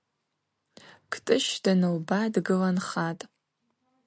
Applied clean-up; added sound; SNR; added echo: none; none; none; none.